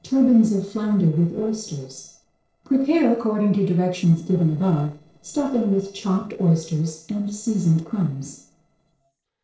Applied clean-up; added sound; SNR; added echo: neural separator model SepFormer DNS4.